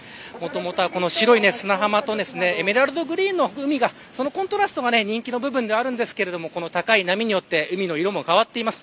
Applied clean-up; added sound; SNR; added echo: none; none; none; none.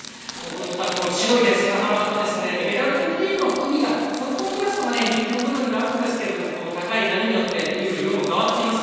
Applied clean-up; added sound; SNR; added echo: none; Crushing; 16 dB; reverberation time 2.1 s.